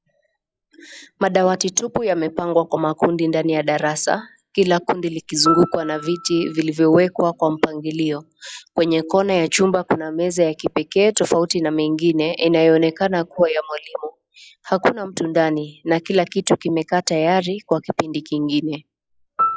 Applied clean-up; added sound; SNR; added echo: classical method log-MMSE.